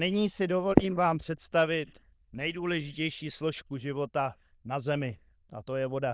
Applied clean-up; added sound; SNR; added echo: neural diffusion model UNIVERSE++.